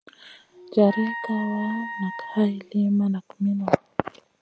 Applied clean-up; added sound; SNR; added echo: none; Wind instrument, woodwind instrument; 11 dB; none.